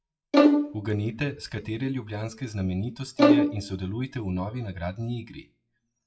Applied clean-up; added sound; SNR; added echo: classical method WPE with log-MMSE.